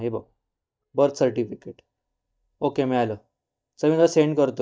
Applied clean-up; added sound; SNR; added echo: neural mask model DeepFilterNet 3.